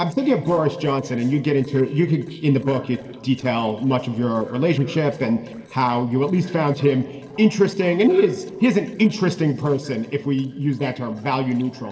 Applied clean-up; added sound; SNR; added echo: neural separator model SepFormer DNS4.